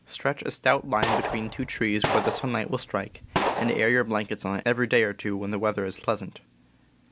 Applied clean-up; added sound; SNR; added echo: none; Gunshot, gunfire; 4 dB; none.